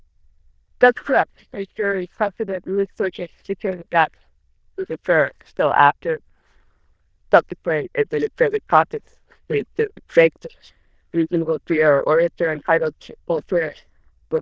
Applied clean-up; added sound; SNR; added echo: neural diffusion model UNIVERSE++.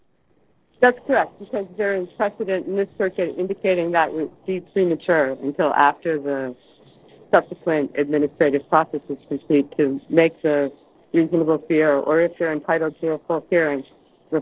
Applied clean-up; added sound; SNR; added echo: neural separator model SepFormer DNS4.